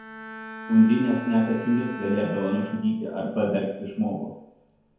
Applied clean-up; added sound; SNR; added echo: none; Bowed string instrument; 15 dB; reverberation time 0.9 s.